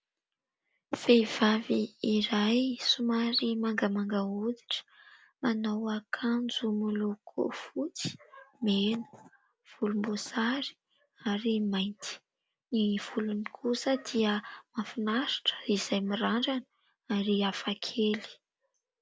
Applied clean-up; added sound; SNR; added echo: none; none; none; none.